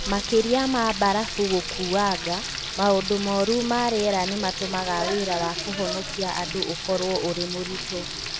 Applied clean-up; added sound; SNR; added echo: none; Frying (food); 6 dB; none.